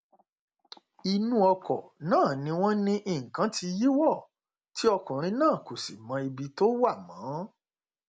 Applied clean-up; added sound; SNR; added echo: none; none; none; none.